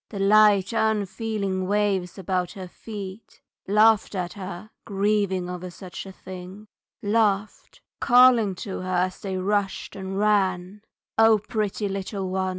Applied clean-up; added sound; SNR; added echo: none; none; none; none.